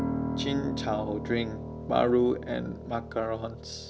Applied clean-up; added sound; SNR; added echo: none; Piano; 5 dB; none.